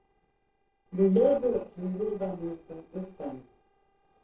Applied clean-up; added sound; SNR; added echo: neural separator model SepFormer DNS4.